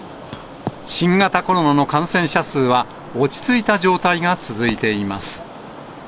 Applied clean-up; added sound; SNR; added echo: none; none; none; none.